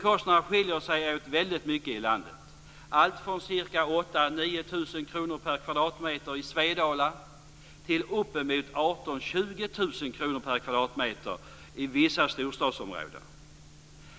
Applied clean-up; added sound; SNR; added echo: none; none; none; none.